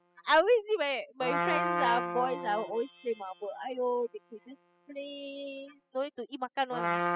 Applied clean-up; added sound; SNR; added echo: classical method spectral subtraction.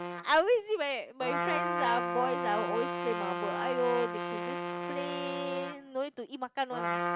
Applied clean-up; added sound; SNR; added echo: none; Trumpet; 2 dB; none.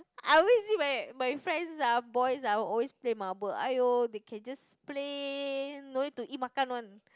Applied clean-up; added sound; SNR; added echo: none; none; none; none.